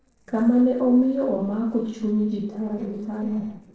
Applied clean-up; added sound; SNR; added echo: neural separator model SepFormer DNS4.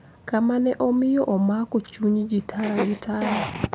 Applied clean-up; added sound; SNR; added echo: none; none; none; none.